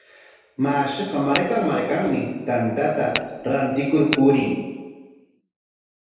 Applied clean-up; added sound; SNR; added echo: none; Tap / Glass; 9 dB; reverberation time 1.2 s.